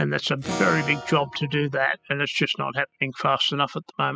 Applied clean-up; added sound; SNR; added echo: classical method spectral subtraction.